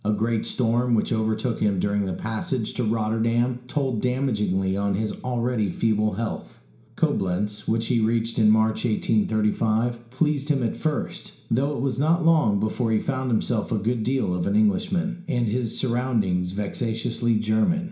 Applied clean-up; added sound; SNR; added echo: none; none; none; reverberation time 0.5 s.